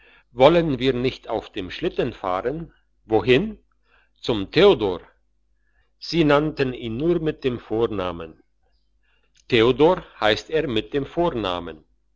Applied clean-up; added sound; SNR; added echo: none; none; none; none.